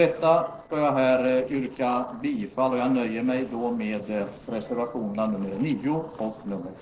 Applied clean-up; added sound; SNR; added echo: neural separator model SepFormer DNS4.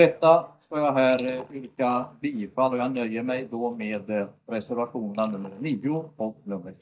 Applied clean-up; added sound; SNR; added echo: neural mask model DeepFilterNet 3.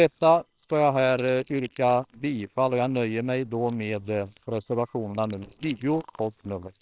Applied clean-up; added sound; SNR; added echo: neural separator model SepFormer WHAMR!.